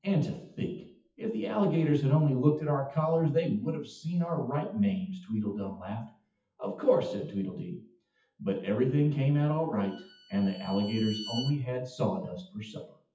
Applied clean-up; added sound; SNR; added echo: classical method WPE with log-MMSE.